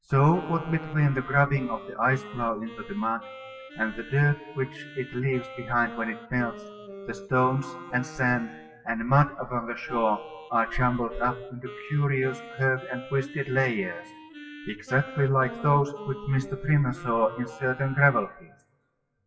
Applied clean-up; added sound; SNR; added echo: classical method WPE with log-MMSE.